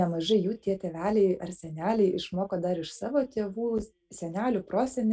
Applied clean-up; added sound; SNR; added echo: none; none; none; none.